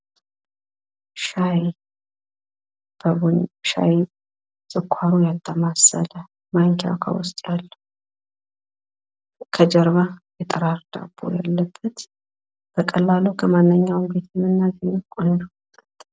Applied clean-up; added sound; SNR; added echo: none; none; none; none.